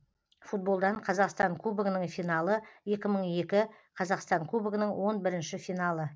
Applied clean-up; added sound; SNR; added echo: none; none; none; none.